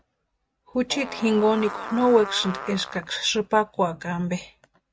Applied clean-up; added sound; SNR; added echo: none; Fart; 11 dB; none.